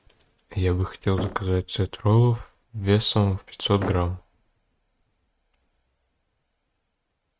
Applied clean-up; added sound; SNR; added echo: neural mask model RNNoise.